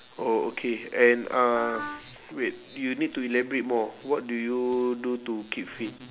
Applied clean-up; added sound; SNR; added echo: none; Wind instrument, woodwind instrument; 10 dB; none.